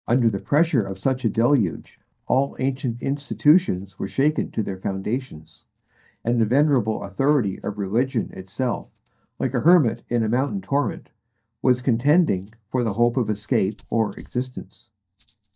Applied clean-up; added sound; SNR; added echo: neural mask model DeepFilterNet 3.